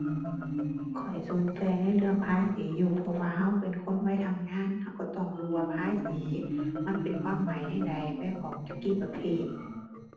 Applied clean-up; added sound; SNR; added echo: neural separator model SepFormer DNS4.